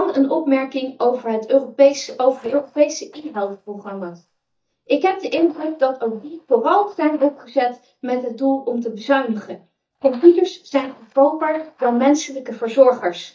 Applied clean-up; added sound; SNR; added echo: neural mask model DeepFilterNet 3.